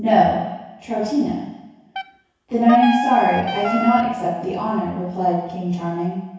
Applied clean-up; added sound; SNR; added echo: none; Wind instrument, woodwind instrument; 5 dB; reverberation time 1.1 s.